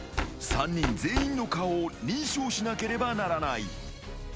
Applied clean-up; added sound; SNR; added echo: none; Knock; 7 dB; none.